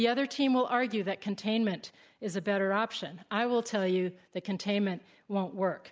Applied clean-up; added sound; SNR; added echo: none; none; none; none.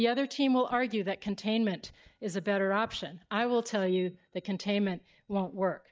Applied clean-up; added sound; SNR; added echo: neural mask model DeepFilterNet 3.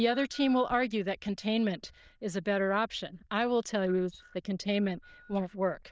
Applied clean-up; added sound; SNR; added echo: neural diffusion model UNIVERSE++.